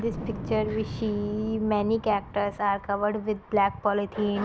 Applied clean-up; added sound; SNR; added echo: none; Wind; 12 dB; none.